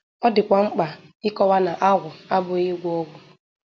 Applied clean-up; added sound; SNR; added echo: none; none; none; none.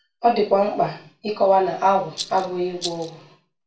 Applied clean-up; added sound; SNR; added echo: none; Rattle; 12 dB; reverberation time 0.3 s.